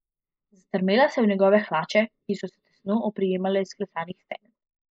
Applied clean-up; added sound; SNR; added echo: neural mask model Resemble Enhance denoiser.